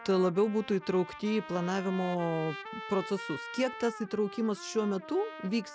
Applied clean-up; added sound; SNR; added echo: none; Trumpet; 13 dB; none.